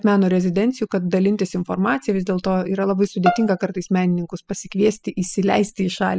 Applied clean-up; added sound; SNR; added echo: classical method spectral subtraction.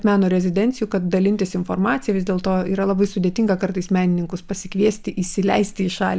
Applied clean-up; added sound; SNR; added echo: none; none; none; none.